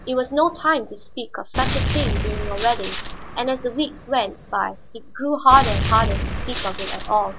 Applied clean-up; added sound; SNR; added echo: none; Gunshot, gunfire; 4 dB; none.